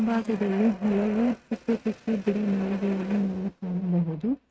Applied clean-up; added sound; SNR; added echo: neural mask model RNNoise.